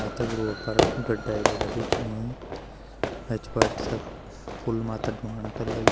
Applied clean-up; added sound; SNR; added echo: none; Fireworks; -3 dB; none.